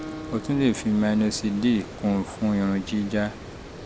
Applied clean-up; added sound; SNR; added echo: none; Guitar + Water; 13 dB; none.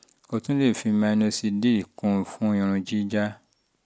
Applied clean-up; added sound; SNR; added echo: none; none; none; none.